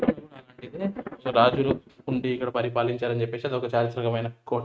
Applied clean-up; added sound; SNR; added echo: neural mask model RNNoise.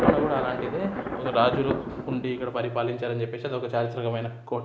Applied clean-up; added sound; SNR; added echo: none; Thunder; 4 dB; none.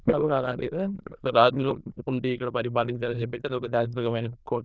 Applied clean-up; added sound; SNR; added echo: neural diffusion model UNIVERSE++.